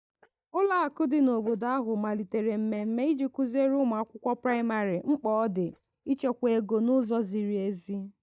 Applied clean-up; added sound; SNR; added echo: neural mask model DeepFilterNet 3.